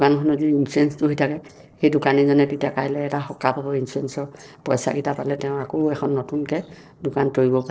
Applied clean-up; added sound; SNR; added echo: neural separator model SepFormer DNS4.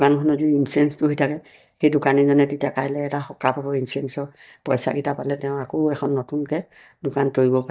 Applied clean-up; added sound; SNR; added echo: neural mask model DeepFilterNet 3.